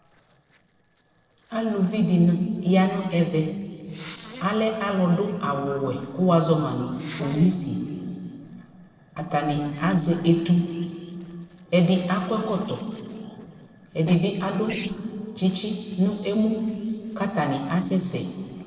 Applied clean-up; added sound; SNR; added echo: neural separator model SepFormer DNS4.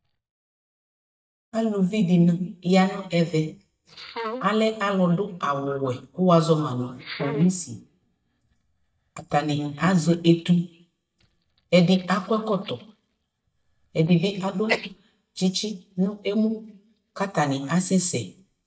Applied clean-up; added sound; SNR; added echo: neural mask model DeepFilterNet 3.